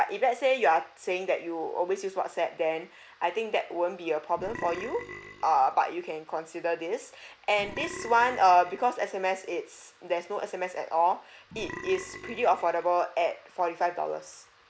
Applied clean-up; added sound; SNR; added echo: none; Burping, eructation; 14 dB; none.